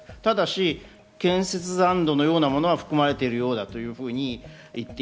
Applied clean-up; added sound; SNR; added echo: none; none; none; none.